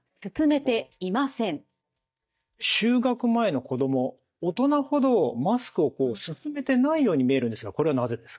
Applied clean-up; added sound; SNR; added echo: neural mask model DeepFilterNet 3.